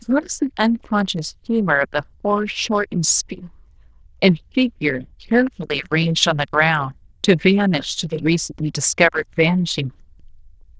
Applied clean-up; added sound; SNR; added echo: neural diffusion model UNIVERSE++.